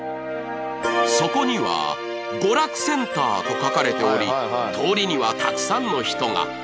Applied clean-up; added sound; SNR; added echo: none; Bowed string instrument; 18 dB; none.